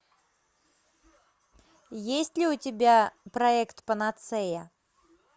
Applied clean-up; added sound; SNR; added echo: none; none; none; none.